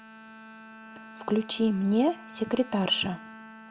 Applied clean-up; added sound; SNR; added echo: none; Bowed string instrument; 17 dB; none.